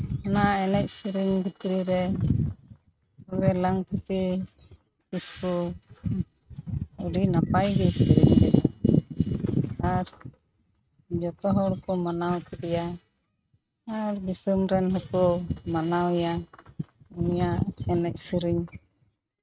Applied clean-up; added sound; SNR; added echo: neural mask model RNNoise.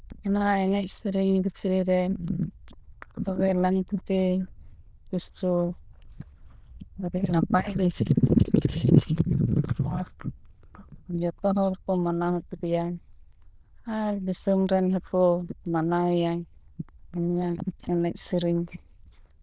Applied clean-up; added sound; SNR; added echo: neural diffusion model UNIVERSE++.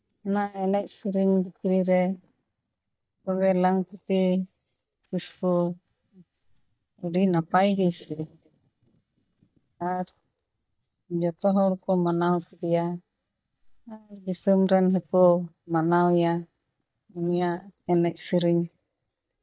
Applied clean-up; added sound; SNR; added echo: neural mask model DeepFilterNet 3.